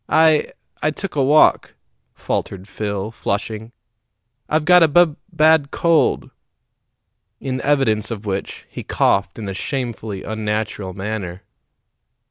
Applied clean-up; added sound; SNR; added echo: none; none; none; none.